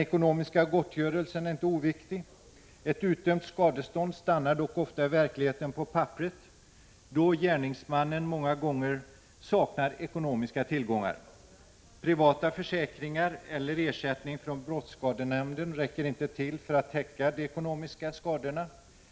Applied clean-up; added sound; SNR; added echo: none; none; none; none.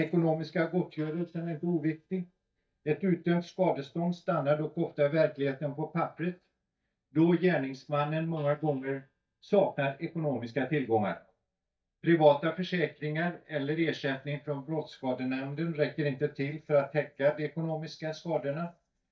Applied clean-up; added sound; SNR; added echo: neural mask model DeepFilterNet 3.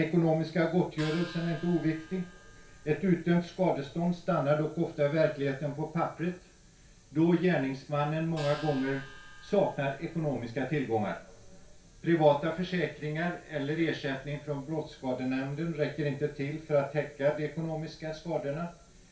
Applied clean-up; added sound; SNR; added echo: none; Gong; 18 dB; reverberation time 0.3 s.